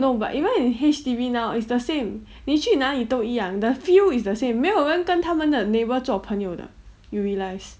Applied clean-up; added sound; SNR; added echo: none; none; none; none.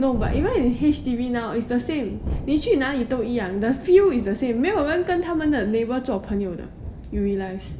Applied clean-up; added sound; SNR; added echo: none; Thunderstorm; 11 dB; reverberation time 2.0 s.